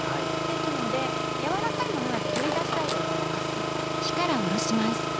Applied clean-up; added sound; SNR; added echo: none; Engine; -3 dB; none.